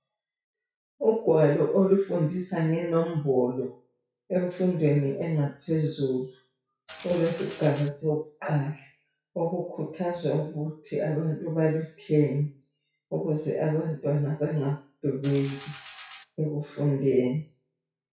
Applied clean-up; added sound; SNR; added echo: classical method WPE with log-MMSE.